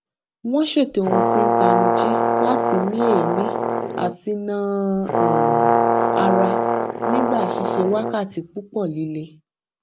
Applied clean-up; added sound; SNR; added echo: none; Brass instrument; -4 dB; none.